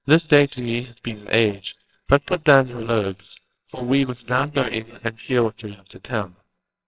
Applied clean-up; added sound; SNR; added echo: neural separator model SepFormer WHAMR!.